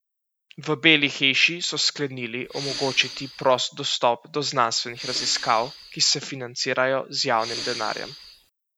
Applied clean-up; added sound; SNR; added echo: none; Respiratory sounds; 10 dB; none.